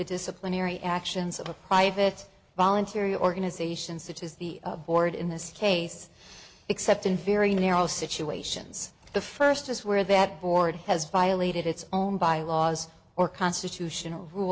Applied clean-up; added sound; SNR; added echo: none; none; none; none.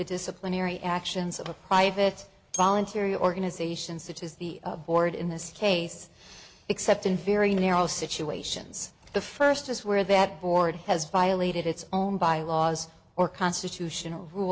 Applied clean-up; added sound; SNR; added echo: none; Bell; 15 dB; none.